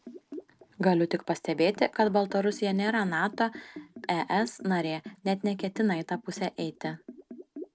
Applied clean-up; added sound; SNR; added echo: none; Liquid; 17 dB; none.